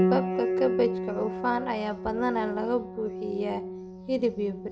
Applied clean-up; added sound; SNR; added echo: none; Piano; 1 dB; reverberation time 0.4 s.